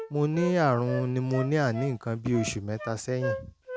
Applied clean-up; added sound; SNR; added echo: none; Wind instrument, woodwind instrument; 11 dB; none.